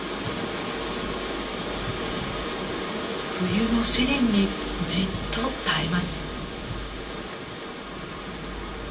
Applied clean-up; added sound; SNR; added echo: none; Car; 15 dB; reverberation time 0.2 s.